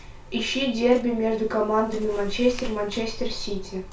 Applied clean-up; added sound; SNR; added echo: none; Tick-tock; 10 dB; reverberation time 0.3 s.